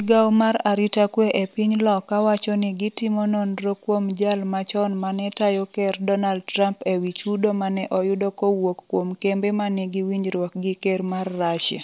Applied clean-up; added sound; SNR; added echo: none; none; none; none.